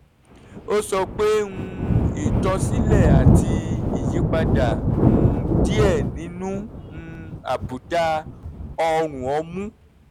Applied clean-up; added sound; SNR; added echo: none; Thunder; -4 dB; none.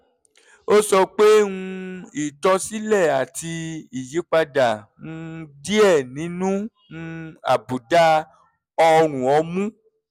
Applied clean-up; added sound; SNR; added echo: none; none; none; none.